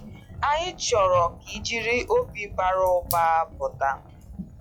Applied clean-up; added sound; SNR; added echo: classical method log-MMSE.